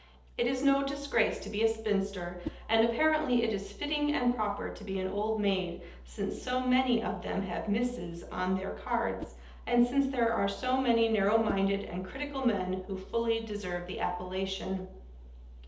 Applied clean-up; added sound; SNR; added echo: neural separator model SepFormer DNS4.